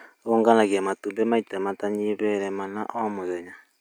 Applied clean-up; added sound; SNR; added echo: none; none; none; none.